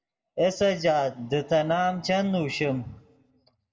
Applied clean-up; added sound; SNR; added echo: none; none; none; reverberation time 0.4 s.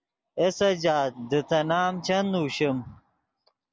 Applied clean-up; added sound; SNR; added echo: none; none; none; none.